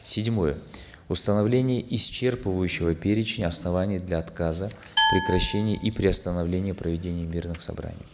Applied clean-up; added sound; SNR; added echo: none; Glass; 0 dB; none.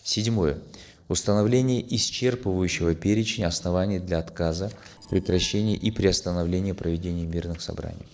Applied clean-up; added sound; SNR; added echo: neural separator model SepFormer DNS4.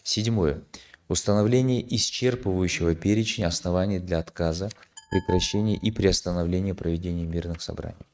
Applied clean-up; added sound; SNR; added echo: neural mask model RNNoise.